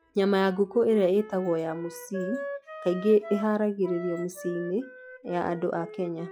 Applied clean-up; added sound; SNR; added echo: classical method log-MMSE.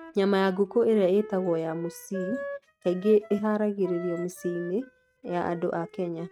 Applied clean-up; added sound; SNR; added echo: neural mask model RNNoise.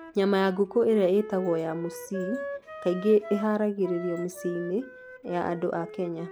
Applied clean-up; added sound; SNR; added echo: none; Wind instrument, woodwind instrument; 14 dB; none.